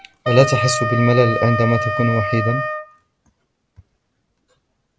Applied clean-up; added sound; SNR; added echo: none; Wind instrument, woodwind instrument; 5 dB; none.